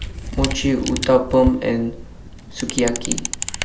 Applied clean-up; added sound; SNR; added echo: none; Camera; 6 dB; none.